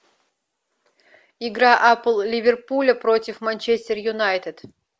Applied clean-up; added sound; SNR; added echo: none; none; none; none.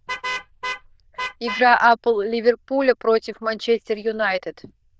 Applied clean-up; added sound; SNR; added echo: neural diffusion model UNIVERSE++.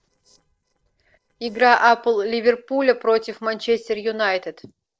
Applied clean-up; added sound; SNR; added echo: neural separator model SepFormer DNS4.